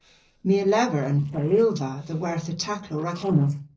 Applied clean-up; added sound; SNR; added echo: neural separator model SepFormer DNS4.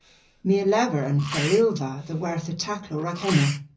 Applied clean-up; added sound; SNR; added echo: none; Sneeze; 13 dB; reverberation time 0.4 s.